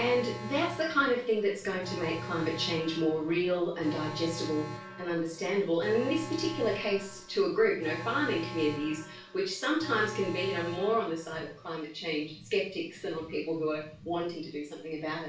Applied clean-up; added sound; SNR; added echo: none; Alarm; 12 dB; reverberation time 0.3 s.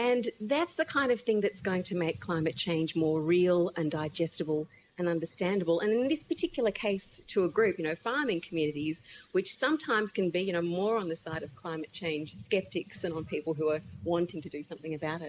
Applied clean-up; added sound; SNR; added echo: none; none; none; none.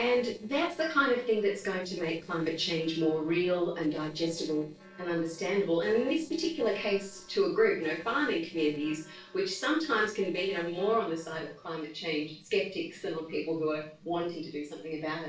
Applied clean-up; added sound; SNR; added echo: neural separator model SepFormer DNS4.